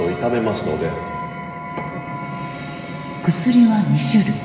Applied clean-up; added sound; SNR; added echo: none; Wind instrument, woodwind instrument; 17 dB; reverberation time 2.1 s.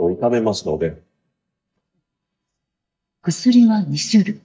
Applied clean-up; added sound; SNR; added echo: neural mask model DeepFilterNet 3.